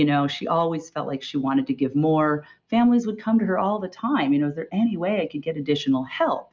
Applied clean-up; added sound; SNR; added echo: none; none; none; none.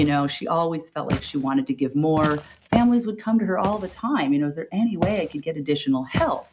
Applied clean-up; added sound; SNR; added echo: none; Walk, footsteps; 10 dB; none.